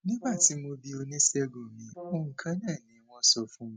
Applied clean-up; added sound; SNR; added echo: none; Brass instrument; 19 dB; none.